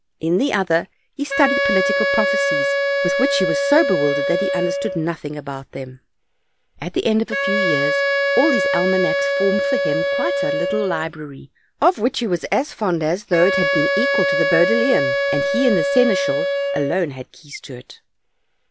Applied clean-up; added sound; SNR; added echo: none; Wind instrument, woodwind instrument; 0 dB; none.